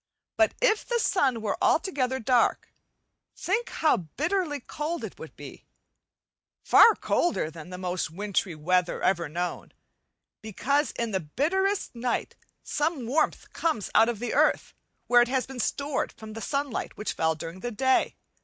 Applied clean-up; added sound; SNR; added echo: none; none; none; none.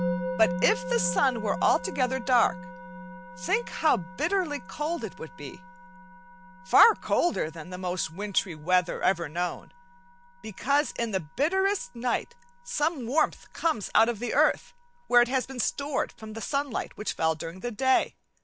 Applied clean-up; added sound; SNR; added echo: none; Musical instrument; 12 dB; none.